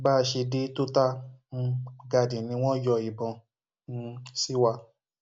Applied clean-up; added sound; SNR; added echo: none; none; none; none.